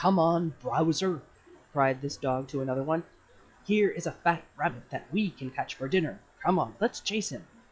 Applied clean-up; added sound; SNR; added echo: classical method log-MMSE.